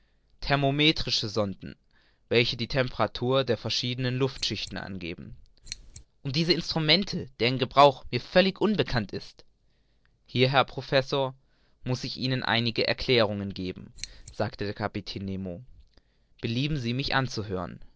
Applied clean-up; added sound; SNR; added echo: neural separator model SepFormer DNS4.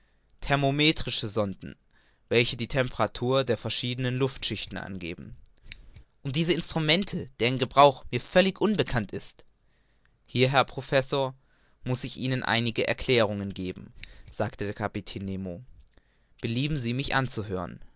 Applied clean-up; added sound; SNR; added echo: none; Scissors; 15 dB; none.